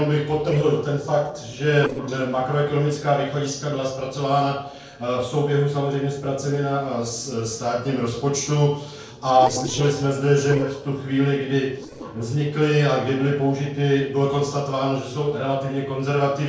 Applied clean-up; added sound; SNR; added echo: neural separator model SepFormer DNS4.